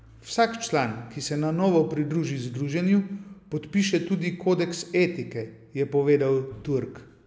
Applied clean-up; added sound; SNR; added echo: none; none; none; none.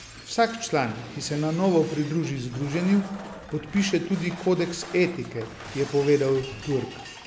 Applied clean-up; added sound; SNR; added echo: none; Shatter; 16 dB; none.